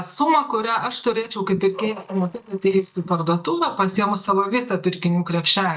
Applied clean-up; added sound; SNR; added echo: neural mask model DeepFilterNet 3.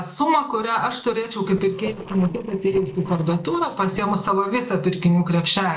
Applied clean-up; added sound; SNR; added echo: neural separator model SepFormer DNS4.